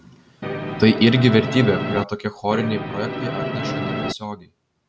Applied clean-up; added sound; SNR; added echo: none; Musical instrument; 4 dB; none.